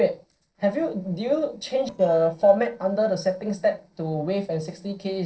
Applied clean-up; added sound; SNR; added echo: neural separator model SepFormer DNS4.